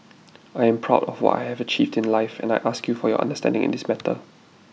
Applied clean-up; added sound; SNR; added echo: none; none; none; none.